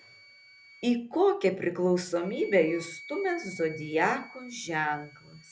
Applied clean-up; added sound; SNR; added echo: none; Wind instrument, woodwind instrument; 19 dB; none.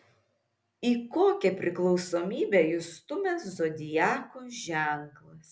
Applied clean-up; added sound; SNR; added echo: none; none; none; none.